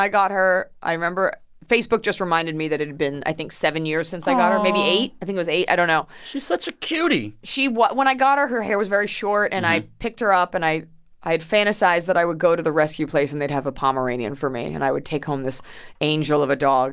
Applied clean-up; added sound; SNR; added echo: none; none; none; none.